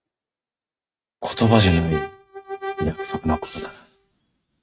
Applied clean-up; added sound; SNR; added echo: neural mask model RNNoise.